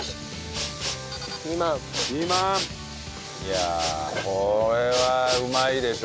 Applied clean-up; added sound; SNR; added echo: none; Respiratory sounds; 8 dB; none.